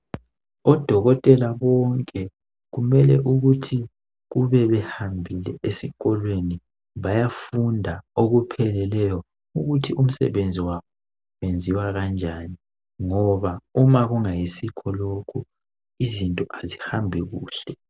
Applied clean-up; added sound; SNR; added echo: none; none; none; none.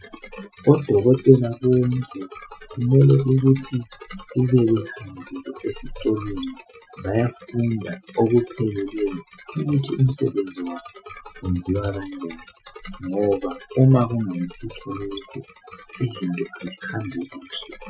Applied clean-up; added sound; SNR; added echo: classical method Wiener filter.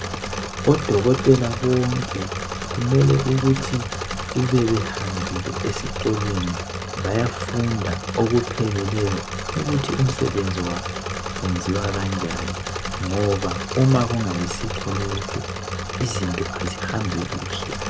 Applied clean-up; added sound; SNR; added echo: none; Engine / Mechanisms; 5 dB; none.